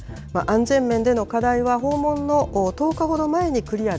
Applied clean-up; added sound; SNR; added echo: none; none; none; none.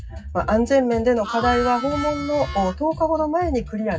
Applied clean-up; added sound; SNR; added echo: classical method WPE with log-MMSE.